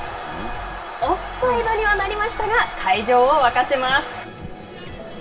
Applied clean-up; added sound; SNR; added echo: none; Bathtub (filling or washing); 17 dB; reverberation time 0.2 s.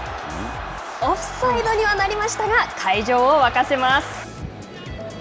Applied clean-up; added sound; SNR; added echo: none; none; none; none.